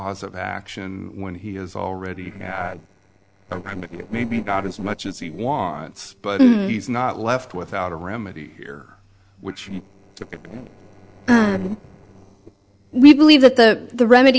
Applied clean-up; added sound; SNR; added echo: neural separator model SepFormer DNS4.